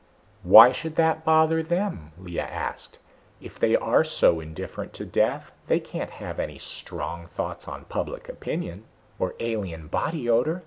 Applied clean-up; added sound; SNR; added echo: none; none; none; none.